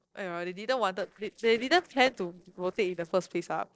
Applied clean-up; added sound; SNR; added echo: neural separator model SepFormer DNS4.